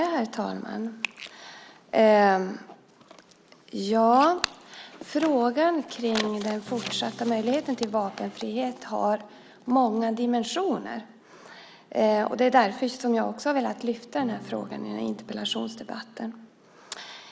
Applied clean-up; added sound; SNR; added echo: none; Acoustic guitar / Strum; 19 dB; none.